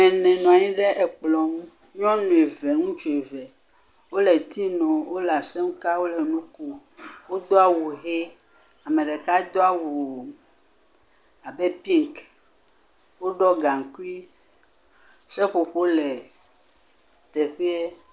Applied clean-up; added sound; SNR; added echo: none; none; none; none.